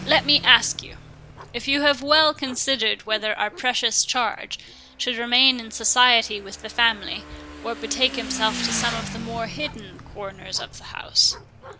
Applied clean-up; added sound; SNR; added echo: none; Motorcycle / Engine; 14 dB; none.